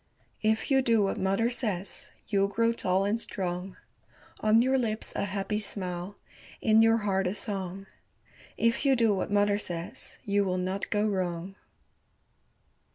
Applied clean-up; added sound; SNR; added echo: none; none; none; none.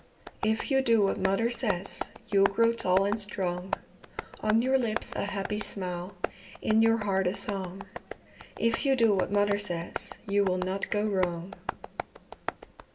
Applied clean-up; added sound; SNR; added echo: none; Tap; 10 dB; reverberation time 0.5 s.